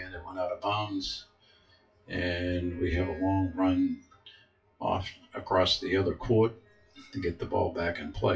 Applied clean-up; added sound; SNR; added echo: classical method WPE with log-MMSE.